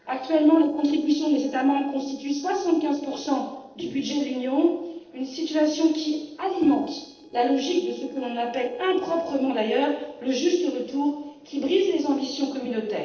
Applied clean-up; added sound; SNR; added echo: neural separator model SepFormer DNS4.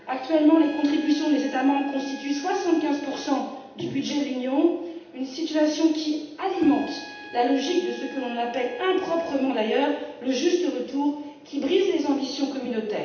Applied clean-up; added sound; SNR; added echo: none; Trumpet; 19 dB; reverberation time 0.8 s.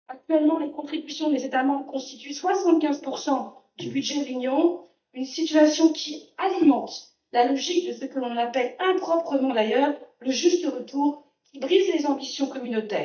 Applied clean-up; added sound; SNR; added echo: neural mask model DeepFilterNet 3.